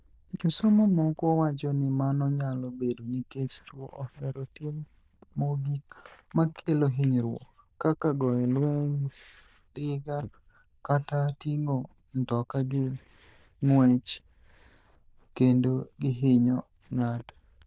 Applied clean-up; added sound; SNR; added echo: neural diffusion model UNIVERSE++.